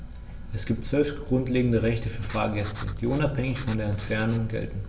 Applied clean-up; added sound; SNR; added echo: none; Writing; 13 dB; reverberation time 1.5 s.